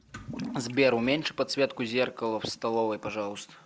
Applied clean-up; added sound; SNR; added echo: none; Toilet flush / Liquid; 16 dB; none.